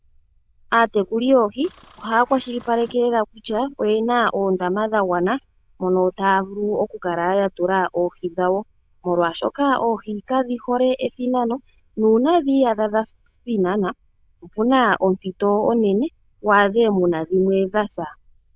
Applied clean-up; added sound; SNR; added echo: neural diffusion model UNIVERSE++.